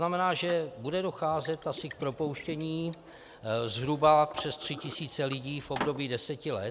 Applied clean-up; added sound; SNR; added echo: none; Liquid; 15 dB; none.